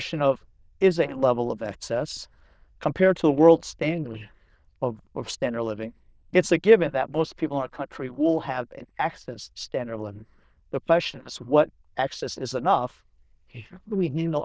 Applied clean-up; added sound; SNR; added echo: neural diffusion model UNIVERSE++.